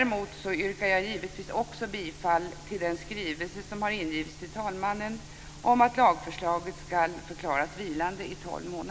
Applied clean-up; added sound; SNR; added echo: none; none; none; none.